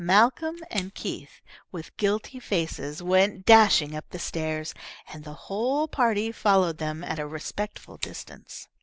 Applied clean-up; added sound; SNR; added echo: none; Scissors; 13 dB; none.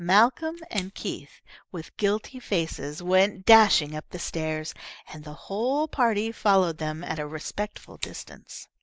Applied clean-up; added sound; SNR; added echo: neural mask model DeepFilterNet 3.